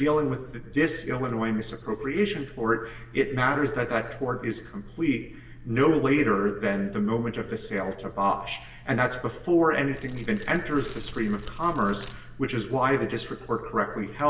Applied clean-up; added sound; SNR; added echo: none; Fire; 13 dB; reverberation time 1.4 s.